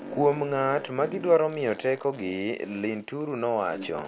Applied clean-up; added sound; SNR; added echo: none; Fart; 16 dB; none.